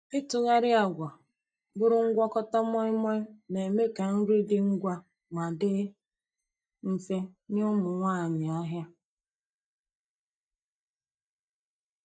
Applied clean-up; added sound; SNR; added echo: neural mask model DeepFilterNet 3.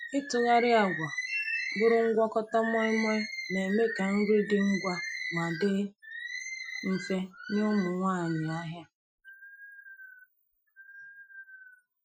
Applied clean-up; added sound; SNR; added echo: classical method Wiener filter.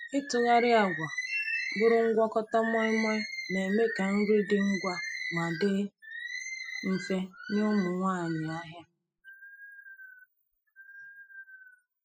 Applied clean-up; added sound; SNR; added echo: classical method spectral subtraction.